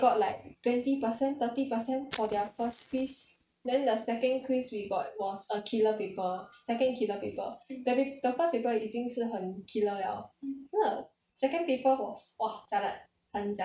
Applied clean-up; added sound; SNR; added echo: neural mask model RNNoise.